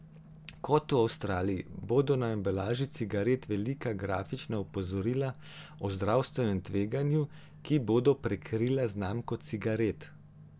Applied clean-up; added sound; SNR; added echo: none; none; none; none.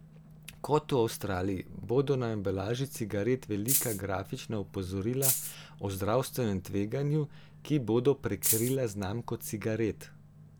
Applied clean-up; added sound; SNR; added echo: none; Rattle (instrument); -2 dB; none.